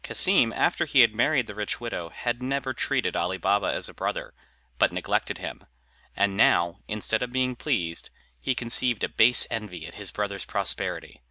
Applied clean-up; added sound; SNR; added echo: none; none; none; none.